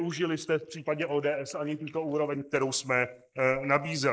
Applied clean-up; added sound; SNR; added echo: neural mask model Resemble Enhance denoiser.